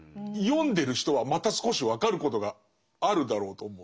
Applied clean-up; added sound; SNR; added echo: none; none; none; none.